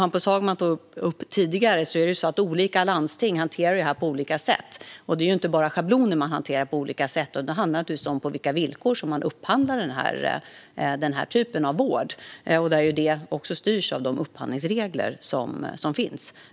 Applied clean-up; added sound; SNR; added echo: none; none; none; none.